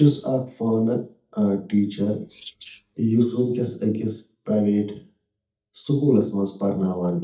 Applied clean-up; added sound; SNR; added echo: neural mask model DeepFilterNet 3.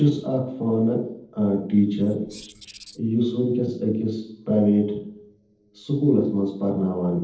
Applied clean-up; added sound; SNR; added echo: neural separator model SepFormer DNS4.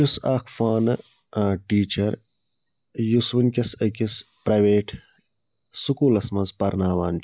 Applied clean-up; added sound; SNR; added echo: none; none; none; none.